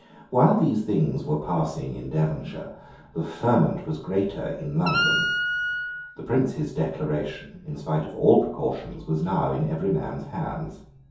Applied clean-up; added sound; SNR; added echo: none; Wind instrument, woodwind instrument; 1 dB; reverberation time 0.6 s.